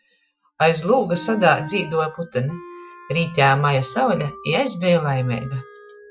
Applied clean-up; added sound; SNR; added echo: classical method Wiener filter.